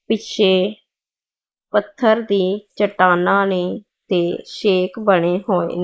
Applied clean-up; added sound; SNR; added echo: neural mask model Resemble Enhance denoiser.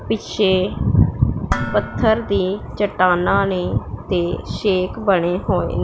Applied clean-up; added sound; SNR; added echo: none; Dishes, pots, and pans; 13 dB; none.